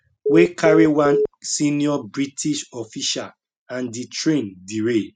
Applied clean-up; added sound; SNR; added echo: neural mask model RNNoise.